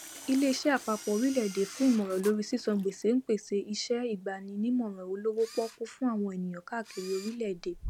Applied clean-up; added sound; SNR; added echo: none; Camera + Toilet flush; 17 dB; none.